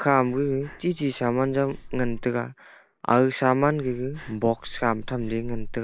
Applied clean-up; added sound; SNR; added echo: neural mask model Resemble Enhance denoiser.